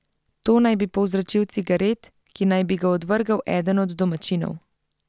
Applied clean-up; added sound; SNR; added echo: none; none; none; none.